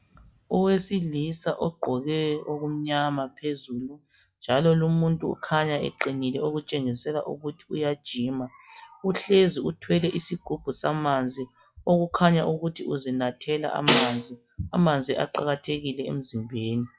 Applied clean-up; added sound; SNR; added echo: classical method log-MMSE.